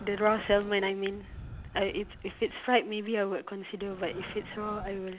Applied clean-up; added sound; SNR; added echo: none; Breathing; 16 dB; none.